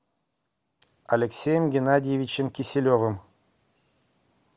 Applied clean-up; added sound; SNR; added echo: none; none; none; none.